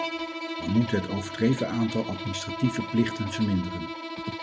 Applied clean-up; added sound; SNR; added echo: none; Bowed string instrument; 7 dB; none.